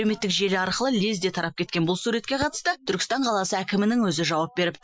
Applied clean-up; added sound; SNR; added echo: classical method Wiener filter.